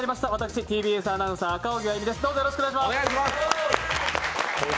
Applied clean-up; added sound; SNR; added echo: none; none; none; none.